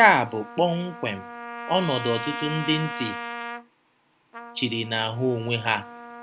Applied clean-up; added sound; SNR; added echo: none; Trumpet; 11 dB; none.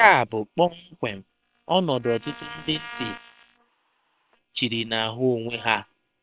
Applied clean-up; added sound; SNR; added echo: neural separator model SepFormer WHAM!.